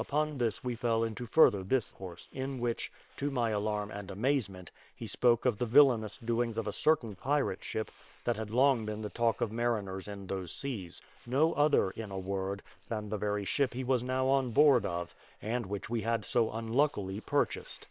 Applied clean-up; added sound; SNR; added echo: neural separator model SepFormer WHAM!.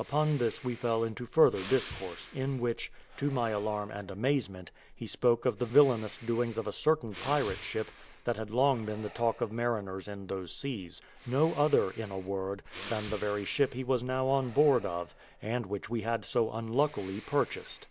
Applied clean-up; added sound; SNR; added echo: none; Breathing; 19 dB; none.